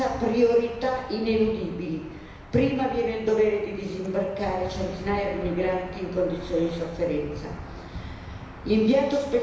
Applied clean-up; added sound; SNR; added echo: none; Engine / Aircraft; 13 dB; reverberation time 1.0 s.